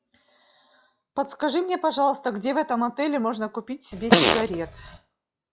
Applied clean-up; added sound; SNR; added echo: classical method log-MMSE.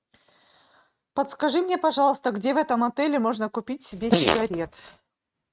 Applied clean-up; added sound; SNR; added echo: neural mask model RNNoise.